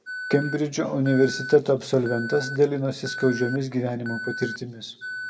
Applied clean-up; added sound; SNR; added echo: none; Alarm; 11 dB; reverberation time 0.7 s.